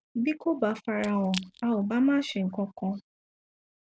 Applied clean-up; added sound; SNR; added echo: none; Crack / Crushing; 16 dB; none.